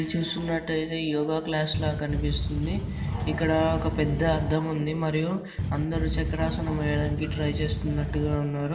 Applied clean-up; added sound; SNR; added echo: none; Boat, Water vehicle; 2 dB; reverberation time 0.8 s.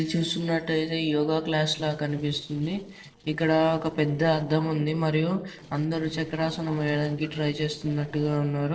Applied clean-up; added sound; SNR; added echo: neural separator model SepFormer DNS4.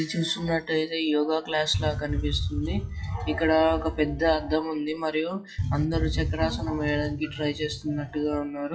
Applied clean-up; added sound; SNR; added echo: classical method WPE with log-MMSE.